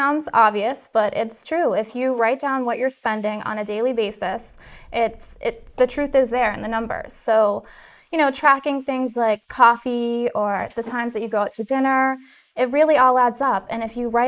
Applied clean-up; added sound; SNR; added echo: neural mask model Resemble Enhance denoiser.